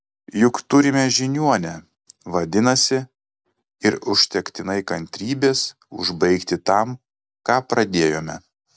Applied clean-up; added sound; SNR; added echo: none; none; none; none.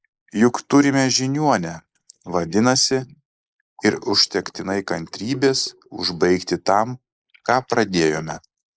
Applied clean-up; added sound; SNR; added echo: neural mask model Resemble Enhance denoiser.